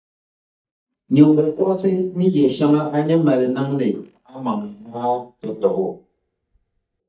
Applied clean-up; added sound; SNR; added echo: neural mask model DeepFilterNet 3.